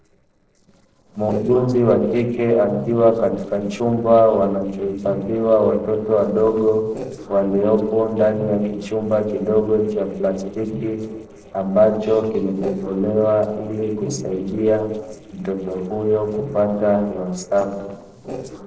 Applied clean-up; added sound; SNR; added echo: neural separator model SepFormer DNS4.